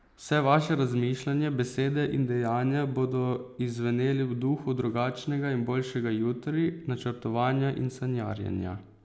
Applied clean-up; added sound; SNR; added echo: none; none; none; none.